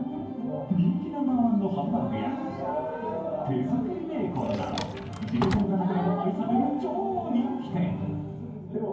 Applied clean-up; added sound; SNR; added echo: none; Drawer open or close; 8 dB; reverberation time 0.9 s.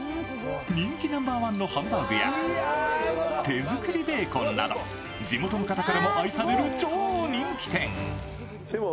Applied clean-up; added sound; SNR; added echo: none; none; none; none.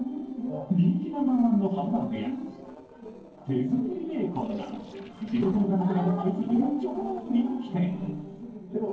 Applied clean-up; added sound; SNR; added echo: neural separator model SepFormer DNS4.